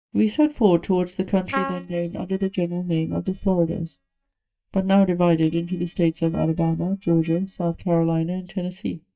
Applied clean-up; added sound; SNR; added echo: neural mask model DeepFilterNet 3.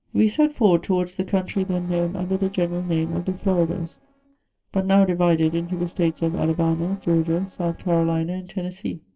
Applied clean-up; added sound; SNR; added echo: neural separator model SepFormer DNS4.